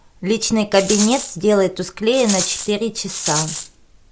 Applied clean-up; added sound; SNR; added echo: none; Rattle; 6 dB; none.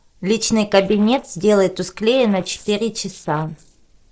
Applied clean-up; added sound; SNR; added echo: neural separator model SepFormer DNS4.